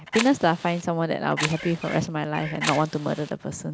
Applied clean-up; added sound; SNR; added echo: none; Bird + Fire; 9 dB; none.